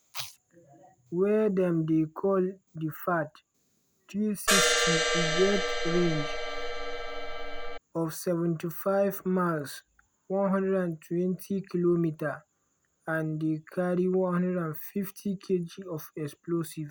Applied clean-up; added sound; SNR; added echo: none; Crash cymbal; -2 dB; none.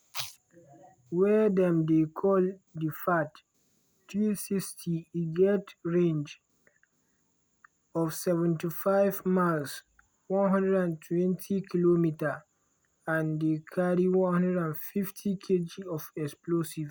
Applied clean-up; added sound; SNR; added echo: none; none; none; none.